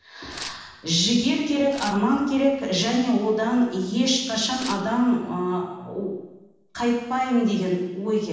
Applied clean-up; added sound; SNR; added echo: none; Tearing; 18 dB; reverberation time 1.1 s.